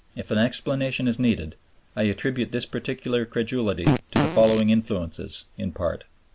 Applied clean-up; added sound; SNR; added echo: none; Fart; 1 dB; none.